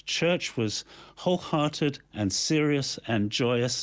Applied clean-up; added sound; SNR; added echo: none; none; none; none.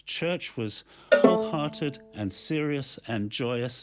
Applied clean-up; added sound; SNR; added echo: none; Bowed string instrument + Cowbell; -3 dB; none.